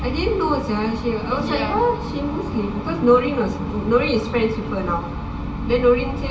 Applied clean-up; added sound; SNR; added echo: none; none; none; reverberation time 2.0 s.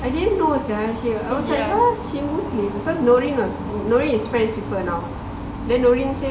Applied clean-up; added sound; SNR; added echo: none; none; none; none.